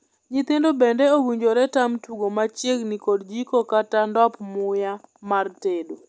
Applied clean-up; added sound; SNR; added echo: none; none; none; none.